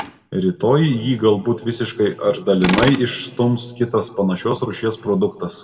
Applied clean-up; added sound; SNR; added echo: none; Tools; 12 dB; reverberation time 1.2 s.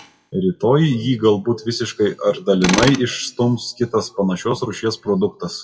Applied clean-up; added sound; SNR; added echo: classical method WPE with log-MMSE.